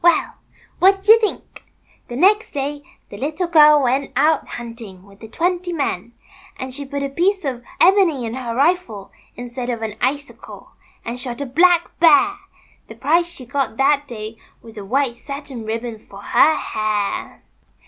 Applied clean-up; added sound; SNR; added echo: none; none; none; none.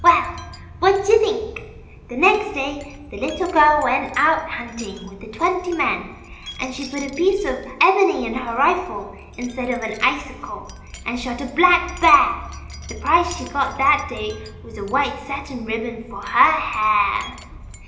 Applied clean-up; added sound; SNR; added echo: none; Wind chime; 17 dB; reverberation time 0.9 s.